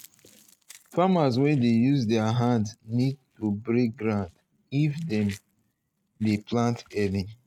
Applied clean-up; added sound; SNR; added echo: neural mask model RNNoise.